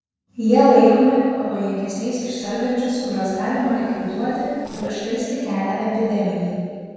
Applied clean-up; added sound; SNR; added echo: neural separator model SepFormer DNS4.